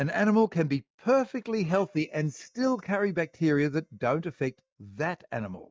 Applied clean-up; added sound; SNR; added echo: neural mask model DeepFilterNet 3.